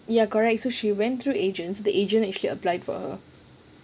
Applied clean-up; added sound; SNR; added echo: none; none; none; none.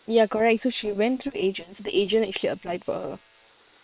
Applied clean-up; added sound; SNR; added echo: neural separator model SepFormer WHAM!.